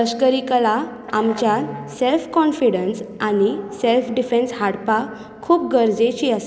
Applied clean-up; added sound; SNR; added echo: none; Musical instrument; 17 dB; none.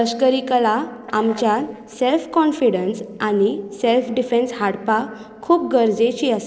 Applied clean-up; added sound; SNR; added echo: neural separator model SepFormer DNS4.